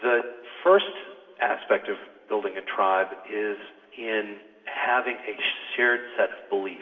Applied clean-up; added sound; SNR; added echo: none; none; none; reverberation time 2.5 s.